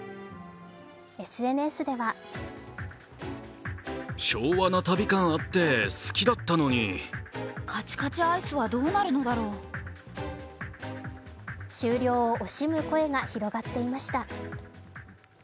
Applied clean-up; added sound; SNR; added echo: none; none; none; none.